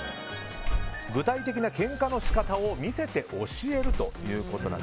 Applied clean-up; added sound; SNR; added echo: none; Slam; 2 dB; none.